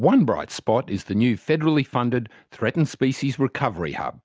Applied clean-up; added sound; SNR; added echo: none; none; none; none.